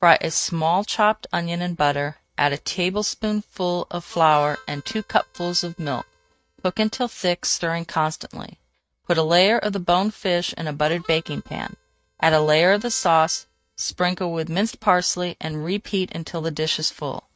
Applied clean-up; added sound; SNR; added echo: neural mask model RNNoise.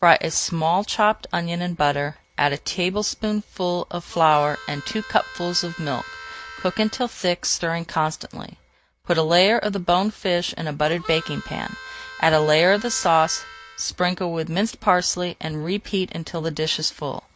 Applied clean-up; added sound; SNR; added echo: none; Harmonica; 16 dB; none.